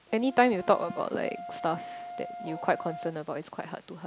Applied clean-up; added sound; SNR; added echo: none; Brass instrument; 13 dB; none.